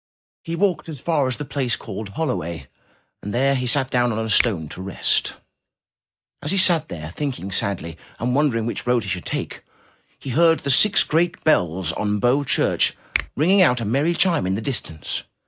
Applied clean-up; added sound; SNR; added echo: neural mask model DeepFilterNet 3.